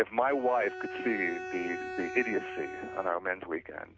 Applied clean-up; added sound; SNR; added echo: none; Bowed string instrument; 9 dB; none.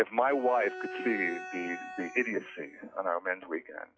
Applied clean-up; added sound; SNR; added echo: classical method log-MMSE.